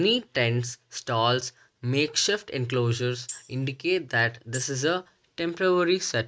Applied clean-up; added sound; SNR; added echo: neural mask model RNNoise.